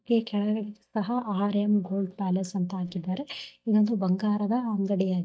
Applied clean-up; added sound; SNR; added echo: neural mask model DeepFilterNet 3.